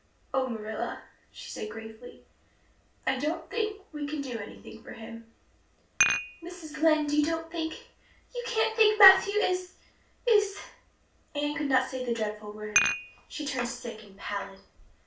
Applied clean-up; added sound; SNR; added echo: none; Dishes, pots, and pans; 1 dB; reverberation time 0.3 s.